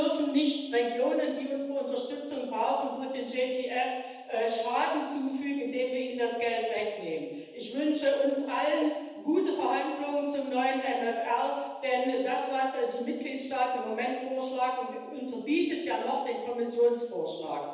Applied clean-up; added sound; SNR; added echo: none; Cowbell; 17 dB; reverberation time 1.1 s.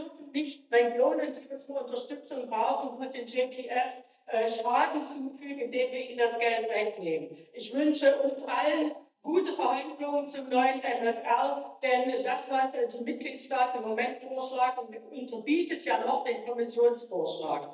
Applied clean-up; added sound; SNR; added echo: neural mask model DeepFilterNet 3.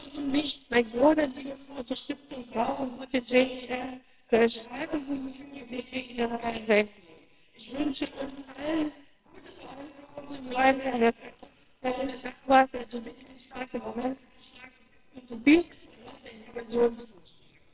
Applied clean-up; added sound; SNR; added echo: neural separator model SepFormer WHAMR!.